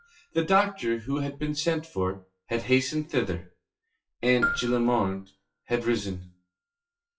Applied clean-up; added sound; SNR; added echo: classical method WPE with log-MMSE.